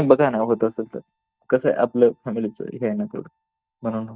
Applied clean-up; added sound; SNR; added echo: neural mask model DeepFilterNet 3.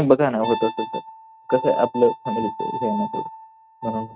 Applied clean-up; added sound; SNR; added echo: neural mask model RNNoise.